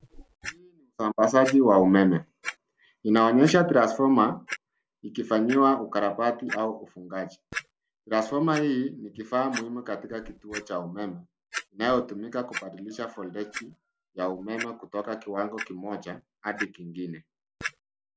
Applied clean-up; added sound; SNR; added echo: none; Clock; 16 dB; none.